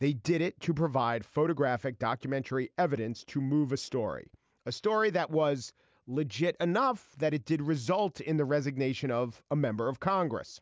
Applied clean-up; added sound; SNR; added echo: none; none; none; none.